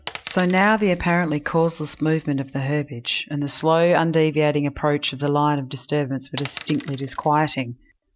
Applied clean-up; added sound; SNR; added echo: none; Coin (dropping); 13 dB; none.